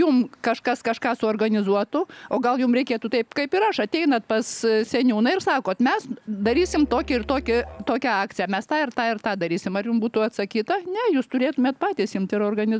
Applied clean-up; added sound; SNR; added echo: none; Musical instrument; 16 dB; none.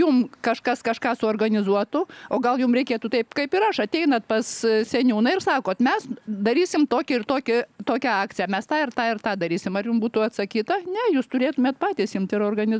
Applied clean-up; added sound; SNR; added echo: none; none; none; none.